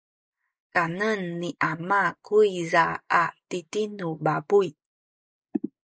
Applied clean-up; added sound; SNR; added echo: neural mask model Resemble Enhance denoiser.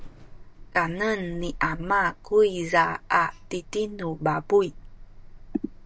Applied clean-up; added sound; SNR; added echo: none; Alarm; 16 dB; none.